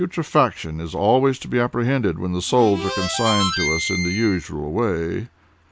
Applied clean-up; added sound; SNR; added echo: none; Harmonica; 5 dB; none.